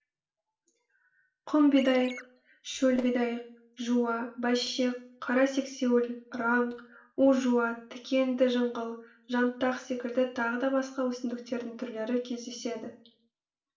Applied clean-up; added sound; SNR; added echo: none; Chirp, tweet; 13 dB; reverberation time 0.4 s.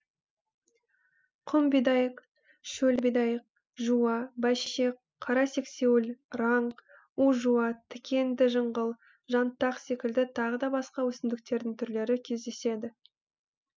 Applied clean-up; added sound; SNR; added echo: none; none; none; none.